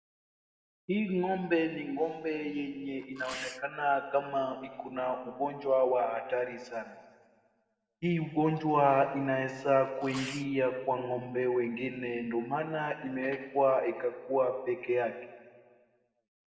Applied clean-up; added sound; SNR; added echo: none; Sneeze; 16 dB; reverberation time 1.4 s.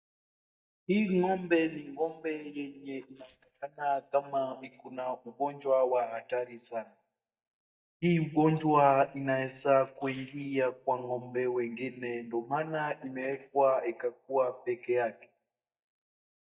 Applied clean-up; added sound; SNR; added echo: neural mask model DeepFilterNet 3.